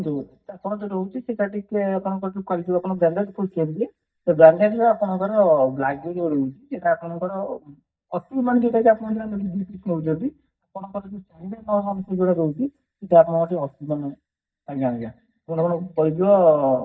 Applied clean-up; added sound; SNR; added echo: neural mask model DeepFilterNet 3.